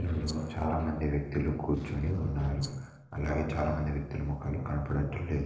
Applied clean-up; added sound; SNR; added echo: neural separator model SepFormer DNS4.